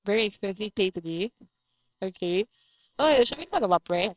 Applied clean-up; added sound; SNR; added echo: neural separator model SepFormer WHAMR!.